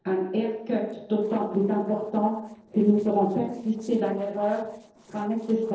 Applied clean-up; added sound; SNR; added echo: neural separator model SepFormer DNS4.